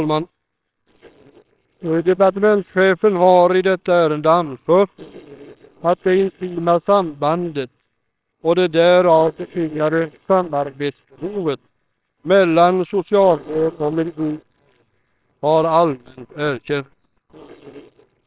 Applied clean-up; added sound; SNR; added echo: neural separator model SepFormer WHAMR!.